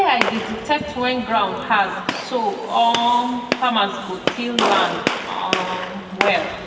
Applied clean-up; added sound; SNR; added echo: none; Gunshot, gunfire; 5 dB; reverberation time 2.1 s.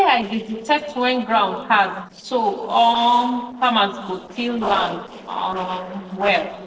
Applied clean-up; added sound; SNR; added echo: neural separator model SepFormer DNS4.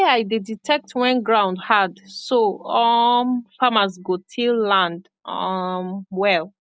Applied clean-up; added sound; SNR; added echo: none; none; none; none.